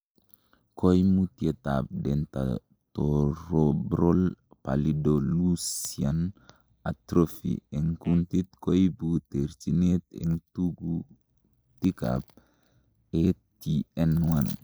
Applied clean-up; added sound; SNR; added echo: neural mask model Resemble Enhance denoiser.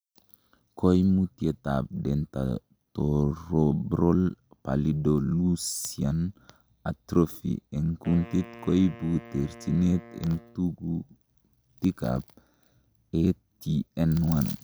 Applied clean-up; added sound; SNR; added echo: none; Wind instrument, woodwind instrument; 20 dB; none.